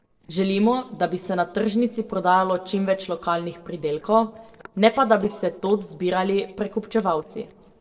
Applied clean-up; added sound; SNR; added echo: neural separator model SepFormer DNS4.